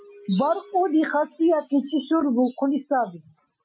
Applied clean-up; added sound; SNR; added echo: classical method Wiener filter.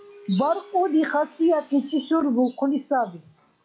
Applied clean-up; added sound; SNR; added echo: classical method log-MMSE.